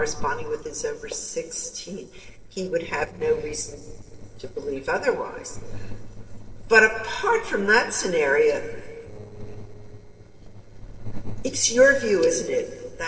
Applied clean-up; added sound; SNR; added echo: neural separator model SepFormer DNS4.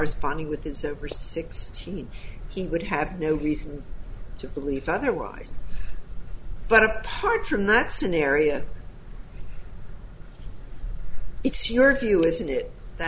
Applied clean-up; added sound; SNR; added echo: none; none; none; none.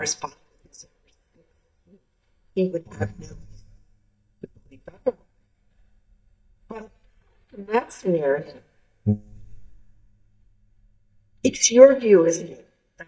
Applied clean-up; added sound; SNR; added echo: neural mask model DeepFilterNet 3.